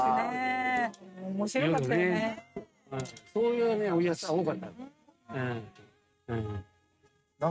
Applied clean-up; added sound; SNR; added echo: neural mask model RNNoise.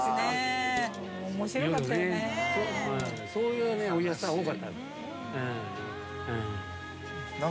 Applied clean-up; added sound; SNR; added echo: none; Dishes, pots, and pans; 18 dB; none.